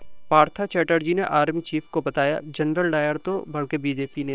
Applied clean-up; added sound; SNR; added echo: neural separator model SepFormer WHAM!.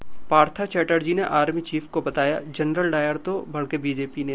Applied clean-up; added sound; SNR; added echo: none; none; none; none.